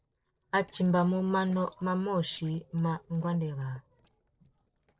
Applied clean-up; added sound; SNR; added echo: neural separator model SepFormer DNS4.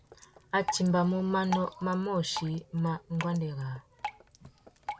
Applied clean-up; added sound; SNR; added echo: none; Drip; 11 dB; none.